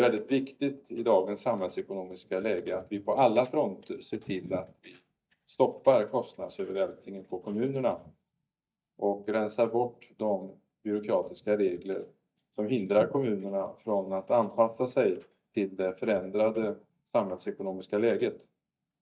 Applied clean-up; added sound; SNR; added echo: neural mask model DeepFilterNet 3.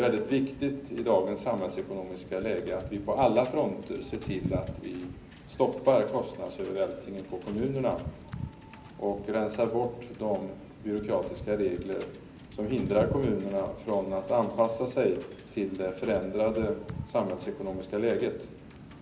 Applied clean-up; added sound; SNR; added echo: none; Wind / Boat, Water vehicle; 13 dB; reverberation time 0.5 s.